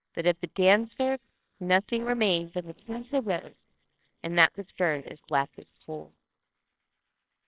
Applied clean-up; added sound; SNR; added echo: neural separator model SepFormer WHAMR!.